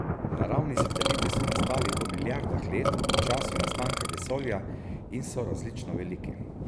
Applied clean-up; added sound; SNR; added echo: none; Burping, eructation + Thunder; -5 dB; none.